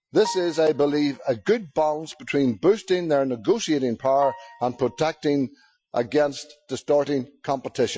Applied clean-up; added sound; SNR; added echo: classical method Wiener filter.